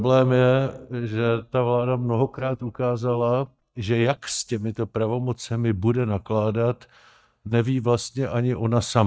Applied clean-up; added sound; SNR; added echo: neural mask model DeepFilterNet 3.